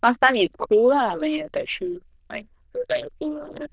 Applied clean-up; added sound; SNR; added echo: neural diffusion model UNIVERSE++.